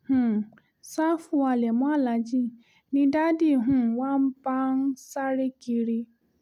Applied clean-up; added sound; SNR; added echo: none; none; none; none.